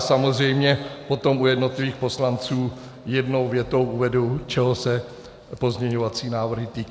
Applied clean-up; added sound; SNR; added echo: none; none; none; none.